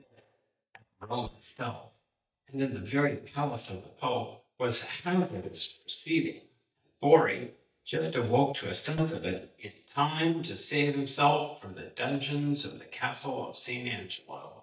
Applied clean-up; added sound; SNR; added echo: neural mask model DeepFilterNet 3.